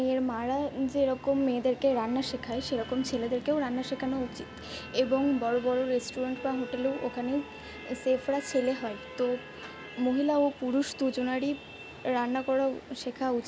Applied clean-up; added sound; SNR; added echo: none; none; none; none.